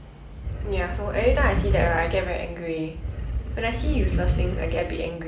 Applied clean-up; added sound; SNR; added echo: none; Animal; -1 dB; none.